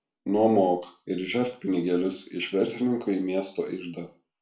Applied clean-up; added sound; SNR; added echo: none; none; none; reverberation time 0.3 s.